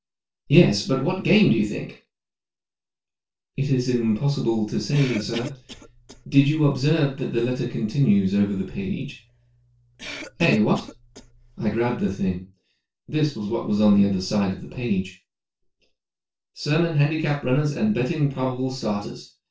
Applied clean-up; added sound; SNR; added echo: neural separator model SepFormer DNS4.